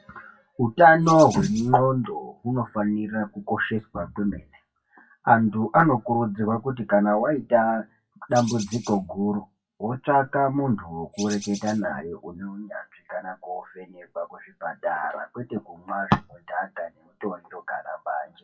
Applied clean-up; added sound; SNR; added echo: classical method WPE with log-MMSE.